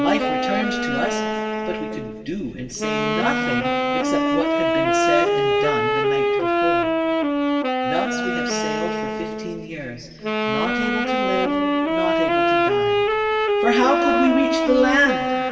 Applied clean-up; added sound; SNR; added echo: none; Wind instrument, woodwind instrument; -5 dB; reverberation time 2.4 s.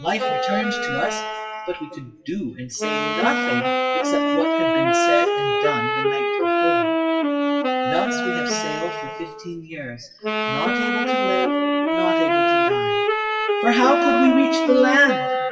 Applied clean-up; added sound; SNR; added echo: classical method WPE with log-MMSE.